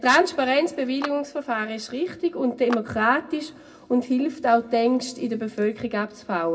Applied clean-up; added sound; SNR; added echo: none; Clapping; 17 dB; reverberation time 0.2 s.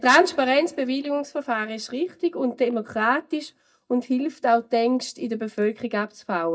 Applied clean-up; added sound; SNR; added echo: neural mask model DeepFilterNet 3.